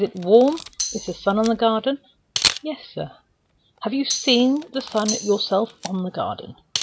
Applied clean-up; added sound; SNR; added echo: none; Camera + Tambourine; 9 dB; none.